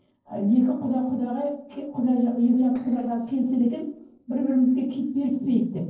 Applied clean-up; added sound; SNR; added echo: neural separator model SepFormer DNS4.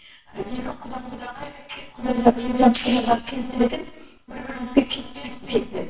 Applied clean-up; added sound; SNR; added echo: neural separator model SepFormer WHAMR!.